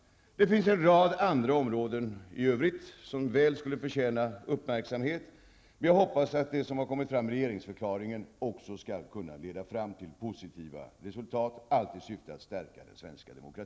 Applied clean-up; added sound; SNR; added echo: none; none; none; none.